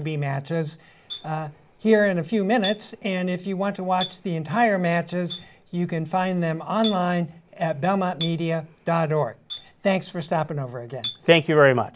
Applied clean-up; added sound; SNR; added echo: none; Chink, clink; 17 dB; none.